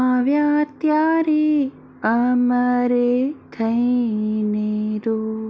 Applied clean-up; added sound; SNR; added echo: none; none; none; none.